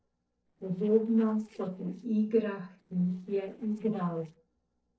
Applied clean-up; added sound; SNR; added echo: neural separator model SepFormer DNS4.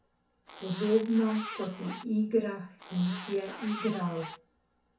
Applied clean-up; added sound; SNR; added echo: none; Zipper (clothing); 11 dB; reverberation time 0.2 s.